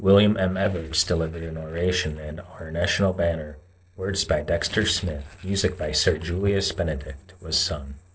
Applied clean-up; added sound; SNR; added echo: neural separator model SepFormer DNS4.